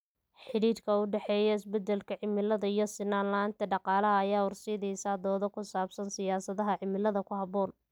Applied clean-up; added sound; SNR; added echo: none; none; none; none.